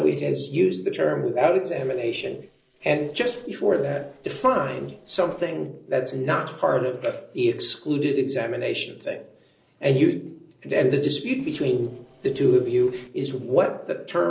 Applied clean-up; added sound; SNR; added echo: neural separator model SepFormer DNS4.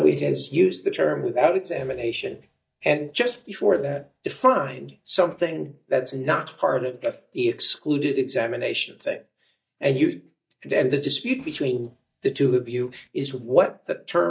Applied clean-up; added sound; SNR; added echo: neural mask model DeepFilterNet 3.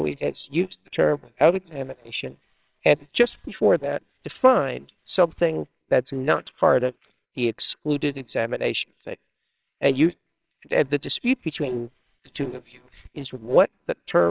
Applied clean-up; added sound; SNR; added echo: neural separator model SepFormer WHAMR!.